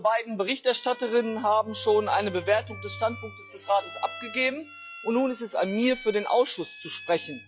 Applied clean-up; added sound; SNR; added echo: classical method log-MMSE.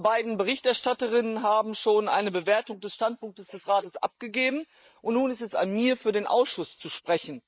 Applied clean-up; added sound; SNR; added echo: neural mask model Resemble Enhance denoiser.